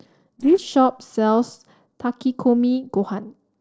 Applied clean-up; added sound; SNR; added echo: neural separator model SepFormer DNS4.